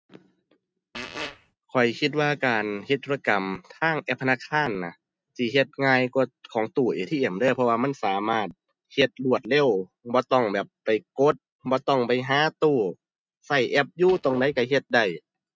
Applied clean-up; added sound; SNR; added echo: neural mask model RNNoise.